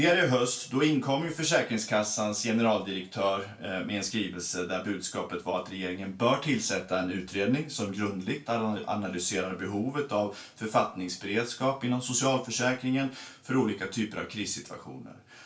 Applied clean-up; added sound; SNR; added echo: none; none; none; reverberation time 0.3 s.